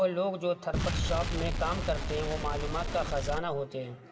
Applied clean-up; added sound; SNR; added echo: none; Explosion; 0 dB; reverberation time 1.6 s.